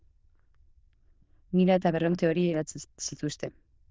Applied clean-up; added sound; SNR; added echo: neural diffusion model UNIVERSE++.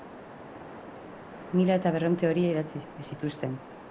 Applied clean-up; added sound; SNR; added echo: none; Waves, surf; 14 dB; none.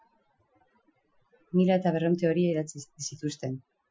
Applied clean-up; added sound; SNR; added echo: classical method Wiener filter.